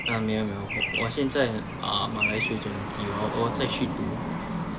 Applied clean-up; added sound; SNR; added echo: none; Traffic noise, roadway noise / Bird; 1 dB; none.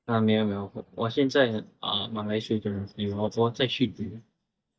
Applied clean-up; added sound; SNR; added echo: neural mask model DeepFilterNet 3.